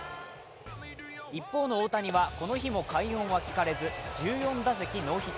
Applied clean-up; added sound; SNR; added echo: none; none; none; none.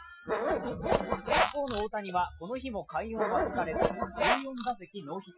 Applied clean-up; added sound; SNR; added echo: classical method Wiener filter.